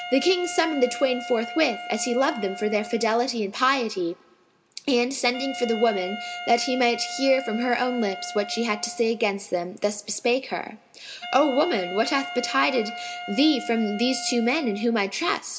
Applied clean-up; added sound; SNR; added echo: none; Wind instrument, woodwind instrument; 12 dB; none.